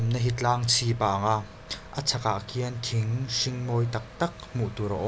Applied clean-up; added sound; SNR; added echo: none; none; none; none.